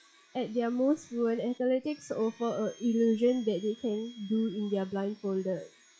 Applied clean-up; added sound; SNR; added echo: classical method log-MMSE.